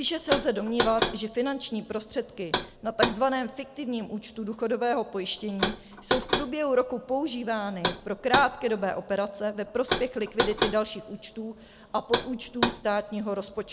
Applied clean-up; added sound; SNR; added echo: none; Knock; 4 dB; none.